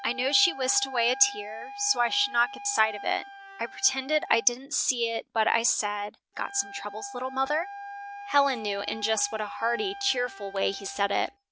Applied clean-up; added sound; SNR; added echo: none; Wind instrument, woodwind instrument; 13 dB; none.